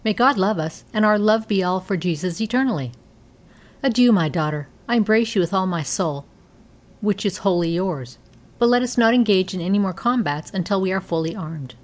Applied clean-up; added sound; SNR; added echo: none; none; none; none.